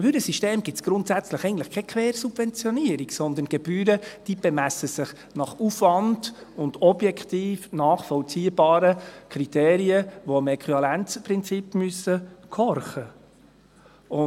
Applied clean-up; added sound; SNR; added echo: none; none; none; none.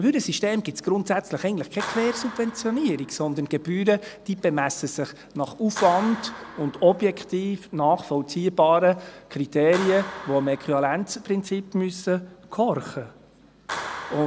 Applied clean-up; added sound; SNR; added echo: none; Clapping; 16 dB; none.